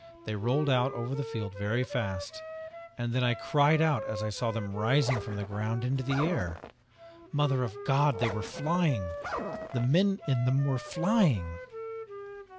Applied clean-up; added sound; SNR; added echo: none; Zipper (clothing) + Wind instrument, woodwind instrument; 10 dB; none.